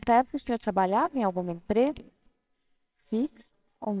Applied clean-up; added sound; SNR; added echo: neural separator model SepFormer WHAMR!.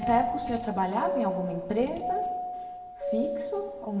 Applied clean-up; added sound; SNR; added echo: none; Doorbell; 2 dB; reverberation time 1.7 s.